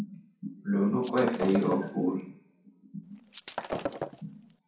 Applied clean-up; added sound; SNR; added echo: none; Shatter; 8 dB; reverberation time 0.6 s.